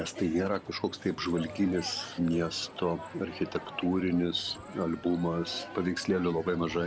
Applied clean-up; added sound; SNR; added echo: none; Crowd; 14 dB; none.